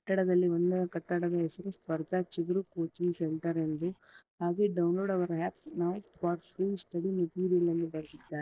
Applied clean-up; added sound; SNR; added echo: neural separator model SepFormer DNS4.